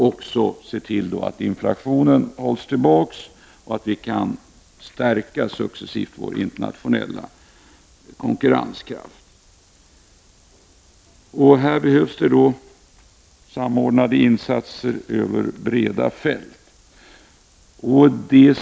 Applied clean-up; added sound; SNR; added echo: none; none; none; none.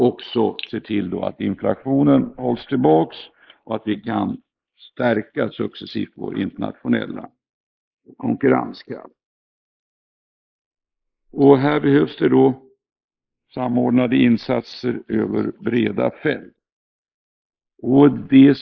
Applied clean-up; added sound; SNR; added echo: neural mask model Resemble Enhance denoiser.